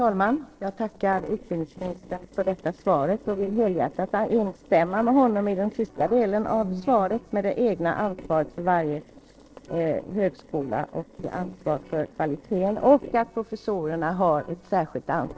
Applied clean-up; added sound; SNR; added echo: neural separator model SepFormer DNS4.